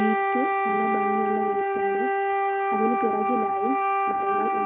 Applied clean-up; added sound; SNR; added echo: neural mask model RNNoise.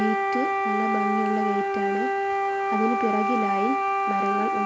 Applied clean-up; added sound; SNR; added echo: none; Wind instrument, woodwind instrument; -4 dB; none.